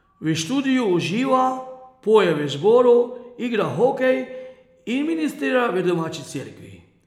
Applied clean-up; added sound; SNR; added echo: none; none; none; none.